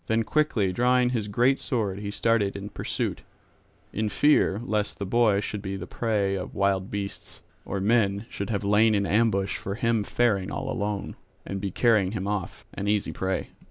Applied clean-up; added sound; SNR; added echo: none; none; none; none.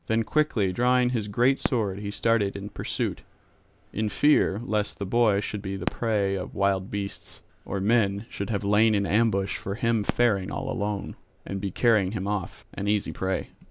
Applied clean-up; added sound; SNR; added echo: none; Fireworks; 17 dB; none.